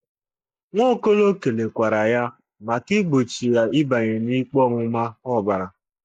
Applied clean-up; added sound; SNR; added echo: neural mask model Resemble Enhance denoiser.